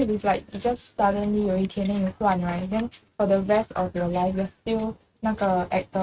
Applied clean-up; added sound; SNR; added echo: neural mask model RNNoise.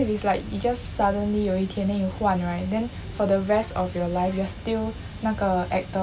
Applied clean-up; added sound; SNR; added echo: none; none; none; none.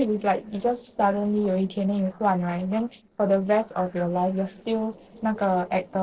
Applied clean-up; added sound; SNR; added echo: neural separator model SepFormer DNS4.